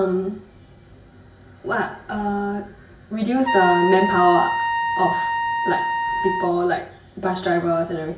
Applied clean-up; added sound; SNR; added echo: none; Trumpet; 0 dB; reverberation time 0.3 s.